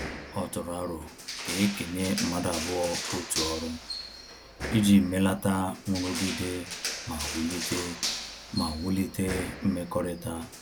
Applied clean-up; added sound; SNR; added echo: none; Crushing; 7 dB; none.